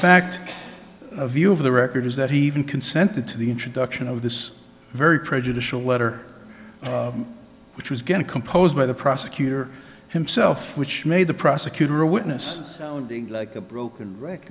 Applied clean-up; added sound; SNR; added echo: none; none; none; none.